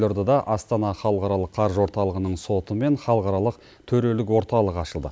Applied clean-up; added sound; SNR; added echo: none; none; none; none.